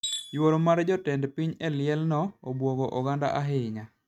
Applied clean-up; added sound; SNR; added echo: neural mask model RNNoise.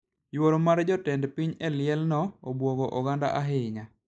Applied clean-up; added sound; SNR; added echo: neural mask model Resemble Enhance denoiser.